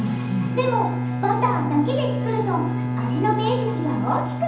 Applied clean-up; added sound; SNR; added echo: none; Bowed string instrument; 1 dB; reverberation time 0.8 s.